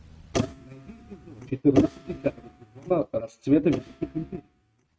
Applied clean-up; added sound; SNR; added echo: neural mask model RNNoise.